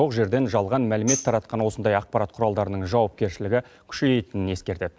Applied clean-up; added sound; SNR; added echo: none; Tambourine; 10 dB; none.